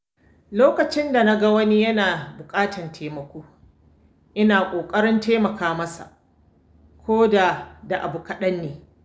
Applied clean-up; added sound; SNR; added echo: none; none; none; none.